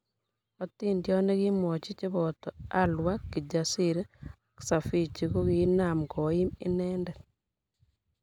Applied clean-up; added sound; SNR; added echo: none; none; none; none.